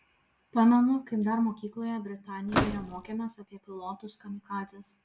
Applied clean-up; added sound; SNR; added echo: none; Slam / Microwave oven; 1 dB; none.